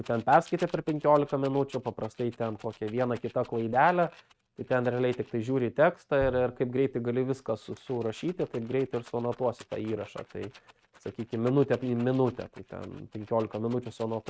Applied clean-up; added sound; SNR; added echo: neural mask model RNNoise.